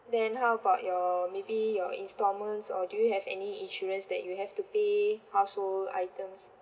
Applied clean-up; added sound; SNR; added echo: none; none; none; none.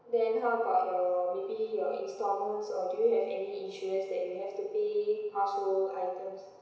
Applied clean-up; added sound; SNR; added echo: none; none; none; reverberation time 1.0 s.